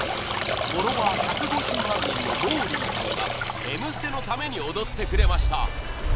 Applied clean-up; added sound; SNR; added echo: none; Stream; -5 dB; none.